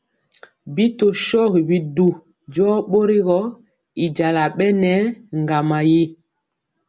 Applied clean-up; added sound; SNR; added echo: none; none; none; none.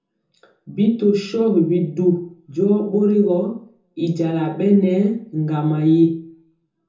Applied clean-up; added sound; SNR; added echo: none; none; none; reverberation time 0.6 s.